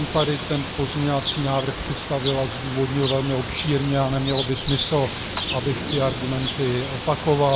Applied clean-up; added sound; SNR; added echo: none; Bird; 6 dB; none.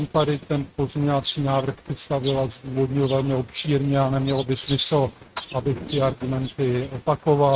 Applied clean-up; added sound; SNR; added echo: neural mask model RNNoise.